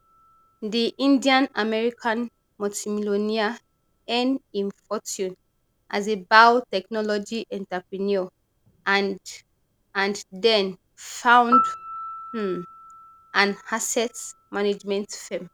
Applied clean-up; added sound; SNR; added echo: none; Piano; 11 dB; none.